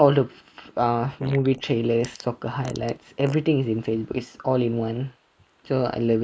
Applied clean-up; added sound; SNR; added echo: neural mask model Resemble Enhance denoiser.